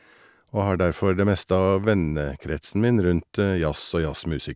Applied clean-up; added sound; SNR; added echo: none; none; none; none.